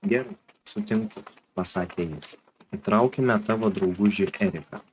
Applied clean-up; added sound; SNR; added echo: neural mask model RNNoise.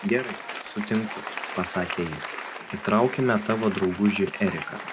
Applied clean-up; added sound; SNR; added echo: none; Applause; 10 dB; none.